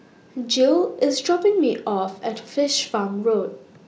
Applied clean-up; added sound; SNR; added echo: none; none; none; none.